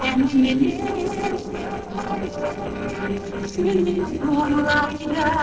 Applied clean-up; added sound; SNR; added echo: neural separator model SepFormer DNS4.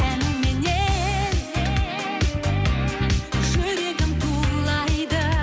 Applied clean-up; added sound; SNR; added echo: none; none; none; none.